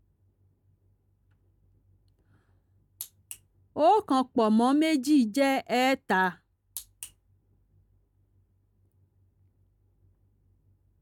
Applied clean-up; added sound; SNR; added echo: none; none; none; none.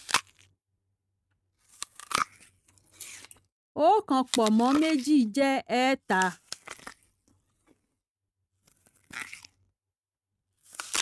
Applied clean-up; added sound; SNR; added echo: neural mask model RNNoise.